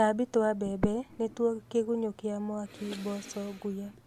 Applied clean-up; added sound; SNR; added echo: none; Breathing; 11 dB; none.